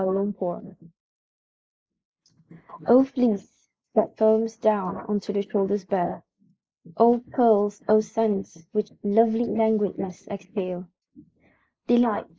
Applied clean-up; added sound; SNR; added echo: neural mask model Resemble Enhance denoiser.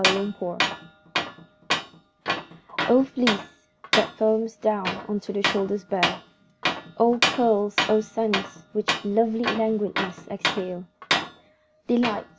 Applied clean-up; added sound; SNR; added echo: none; Tools; 3 dB; none.